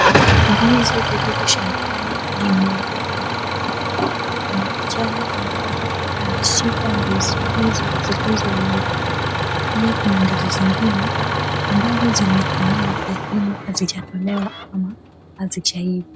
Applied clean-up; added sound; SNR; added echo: none; Idling / Engine starting; -2 dB; none.